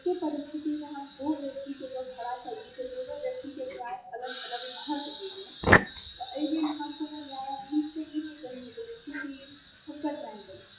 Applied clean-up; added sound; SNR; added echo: classical method WPE with log-MMSE.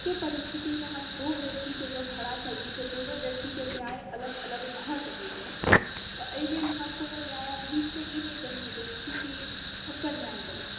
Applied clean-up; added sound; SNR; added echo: none; Fire; -1 dB; reverberation time 1.3 s.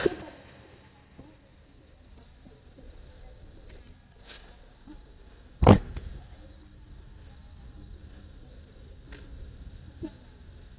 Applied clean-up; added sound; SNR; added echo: neural mask model DeepFilterNet 3.